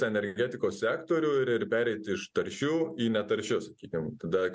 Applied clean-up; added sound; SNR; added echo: none; none; none; none.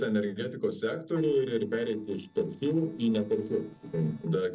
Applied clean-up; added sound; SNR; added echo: neural separator model SepFormer DNS4.